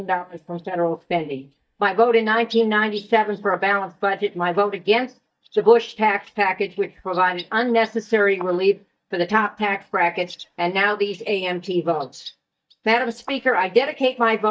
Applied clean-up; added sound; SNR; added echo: neural mask model DeepFilterNet 3.